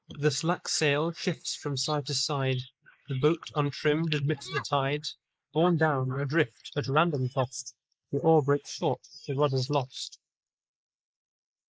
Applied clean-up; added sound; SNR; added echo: neural mask model Resemble Enhance denoiser.